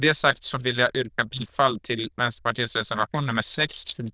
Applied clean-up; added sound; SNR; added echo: neural diffusion model UNIVERSE++.